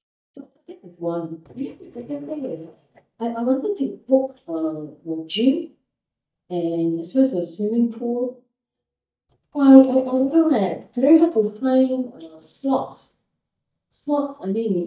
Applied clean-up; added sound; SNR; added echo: neural mask model DeepFilterNet 3.